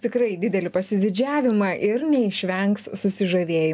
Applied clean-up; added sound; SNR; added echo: none; none; none; none.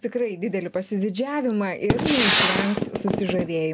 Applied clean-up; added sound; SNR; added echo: none; Gunshot, gunfire; -5 dB; none.